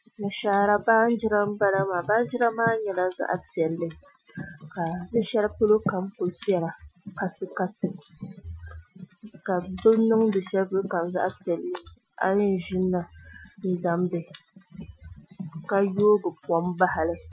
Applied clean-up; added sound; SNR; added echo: classical method Wiener filter.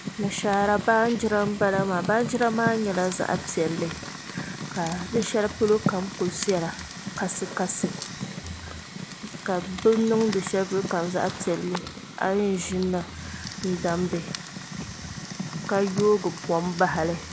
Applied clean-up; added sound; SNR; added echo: none; Fire; 9 dB; none.